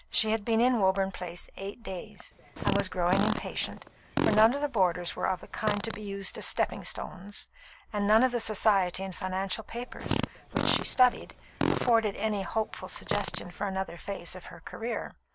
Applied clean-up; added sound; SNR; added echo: none; Fart; 4 dB; none.